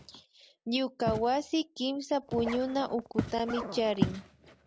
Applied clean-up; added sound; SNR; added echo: none; Walk, footsteps + Zipper (clothing); 6 dB; none.